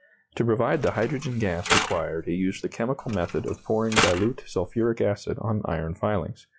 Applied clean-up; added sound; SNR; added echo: classical method log-MMSE.